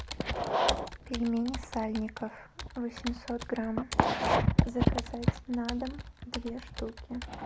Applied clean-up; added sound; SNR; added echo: none; Computer keyboard; 11 dB; none.